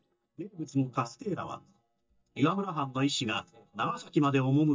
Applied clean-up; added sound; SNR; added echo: neural mask model DeepFilterNet 3.